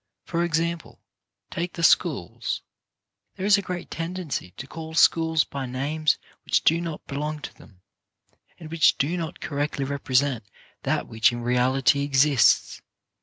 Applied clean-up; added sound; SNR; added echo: none; none; none; none.